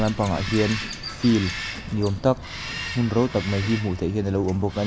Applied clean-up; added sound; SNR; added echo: none; Bird vocalization, bird call, bird song; 10 dB; none.